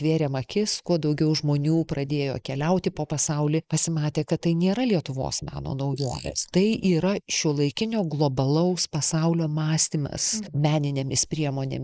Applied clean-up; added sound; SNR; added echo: neural mask model Resemble Enhance denoiser.